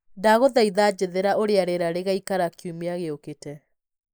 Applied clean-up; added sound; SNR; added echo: neural mask model Resemble Enhance denoiser.